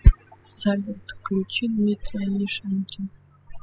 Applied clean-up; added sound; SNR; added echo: classical method spectral subtraction.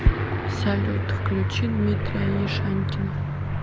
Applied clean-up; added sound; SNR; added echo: none; Aircraft; -2 dB; none.